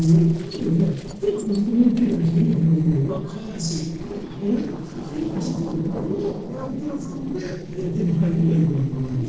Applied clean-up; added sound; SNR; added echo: neural separator model SepFormer DNS4.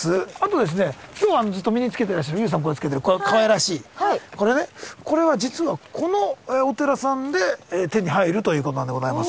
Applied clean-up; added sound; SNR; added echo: none; none; none; none.